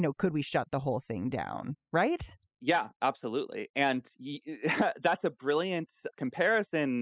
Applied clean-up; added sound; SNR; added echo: classical method spectral subtraction.